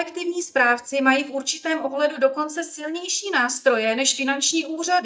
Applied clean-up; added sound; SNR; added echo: neural mask model DeepFilterNet 3.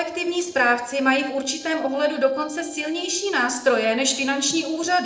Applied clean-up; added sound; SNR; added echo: neural separator model SepFormer DNS4.